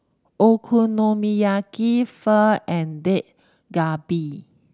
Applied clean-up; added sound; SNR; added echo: none; none; none; none.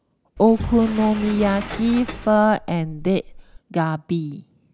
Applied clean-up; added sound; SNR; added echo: none; Sliding door; 12 dB; none.